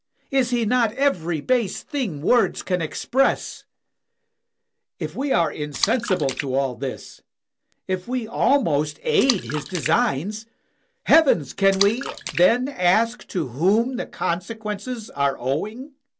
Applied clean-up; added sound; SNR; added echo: none; Splash, splatter; 11 dB; none.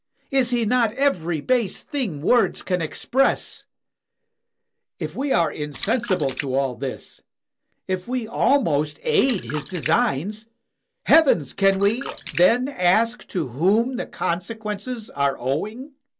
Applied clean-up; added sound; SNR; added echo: neural mask model Resemble Enhance denoiser.